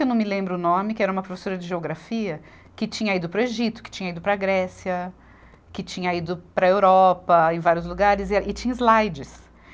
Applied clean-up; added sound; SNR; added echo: none; none; none; none.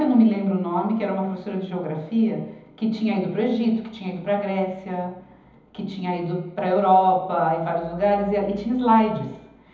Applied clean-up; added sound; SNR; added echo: none; none; none; reverberation time 1.3 s.